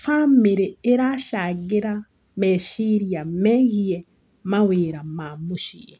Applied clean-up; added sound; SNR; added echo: none; none; none; none.